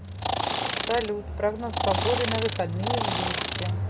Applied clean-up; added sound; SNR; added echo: none; Insect; 1 dB; none.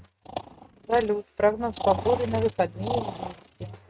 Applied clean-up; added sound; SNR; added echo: neural mask model RNNoise.